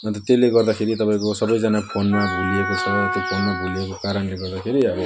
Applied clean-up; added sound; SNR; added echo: none; Wind instrument, woodwind instrument; 5 dB; none.